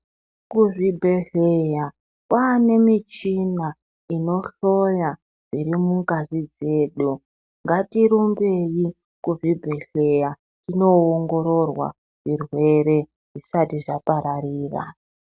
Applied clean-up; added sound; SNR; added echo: none; none; none; none.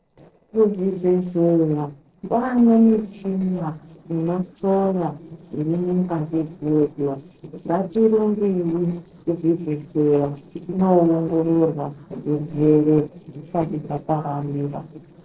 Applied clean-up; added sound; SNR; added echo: neural separator model SepFormer DNS4.